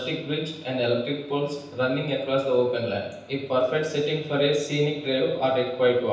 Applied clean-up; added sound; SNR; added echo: none; none; none; reverberation time 0.9 s.